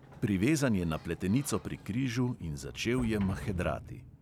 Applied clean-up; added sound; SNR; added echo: none; Sliding door; 14 dB; none.